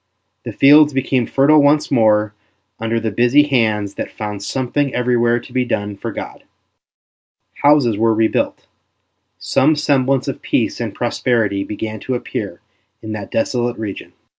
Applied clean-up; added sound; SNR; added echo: none; none; none; none.